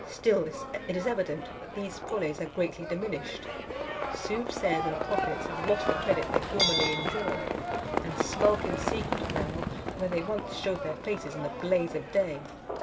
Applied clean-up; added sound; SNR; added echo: none; Livestock, farm animals, working animals; 1 dB; reverberation time 2.8 s.